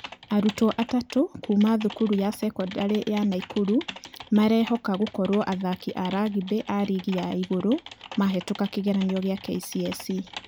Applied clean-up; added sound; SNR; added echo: none; Typing; 17 dB; none.